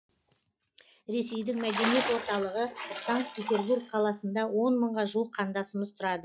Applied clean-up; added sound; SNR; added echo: classical method log-MMSE.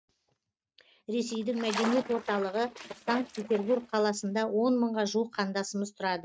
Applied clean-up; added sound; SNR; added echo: neural mask model RNNoise.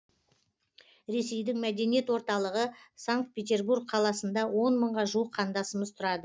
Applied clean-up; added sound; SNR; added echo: none; none; none; none.